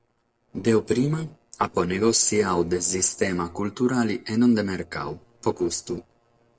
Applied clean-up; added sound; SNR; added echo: neural separator model SepFormer DNS4.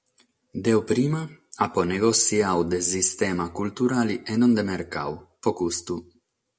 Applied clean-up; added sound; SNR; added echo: none; none; none; none.